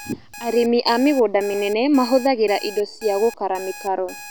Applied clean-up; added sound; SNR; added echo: none; Alarm; 18 dB; none.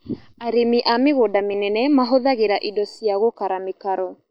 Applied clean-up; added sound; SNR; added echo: neural mask model Resemble Enhance denoiser.